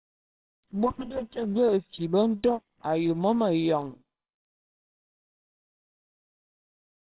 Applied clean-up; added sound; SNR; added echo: neural separator model SepFormer WHAMR!.